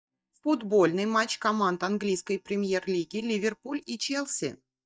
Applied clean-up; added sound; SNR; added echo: neural mask model DeepFilterNet 3.